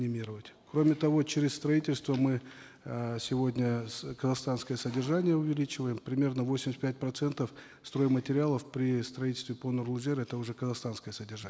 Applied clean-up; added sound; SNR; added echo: none; none; none; none.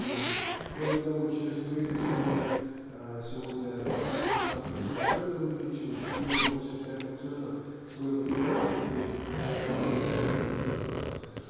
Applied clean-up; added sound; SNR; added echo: none; Zipper (clothing); -1 dB; reverberation time 2.2 s.